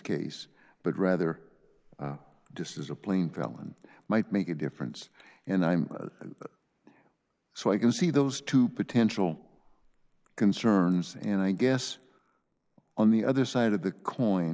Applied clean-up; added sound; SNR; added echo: neural mask model Resemble Enhance denoiser.